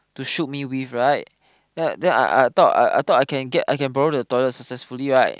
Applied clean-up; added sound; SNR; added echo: none; none; none; none.